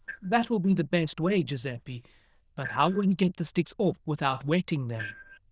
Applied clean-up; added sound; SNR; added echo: neural diffusion model UNIVERSE++.